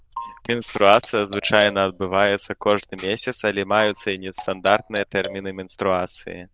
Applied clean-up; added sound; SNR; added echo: neural diffusion model UNIVERSE++.